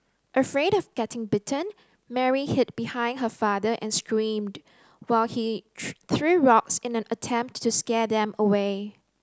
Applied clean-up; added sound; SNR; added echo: none; none; none; none.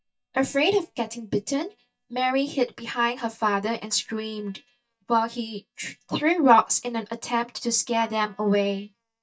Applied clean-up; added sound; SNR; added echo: neural mask model DeepFilterNet 3.